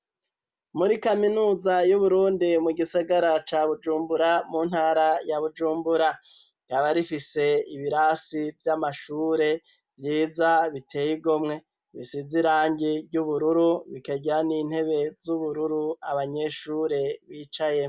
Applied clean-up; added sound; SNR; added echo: none; none; none; none.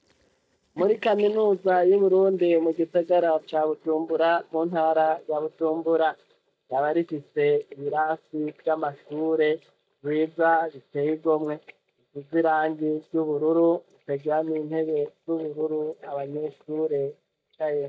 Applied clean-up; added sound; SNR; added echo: neural mask model DeepFilterNet 3.